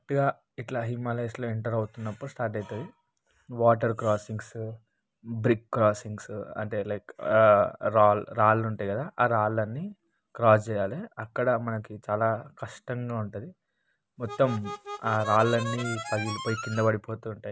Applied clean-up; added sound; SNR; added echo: none; Harmonica; 9 dB; none.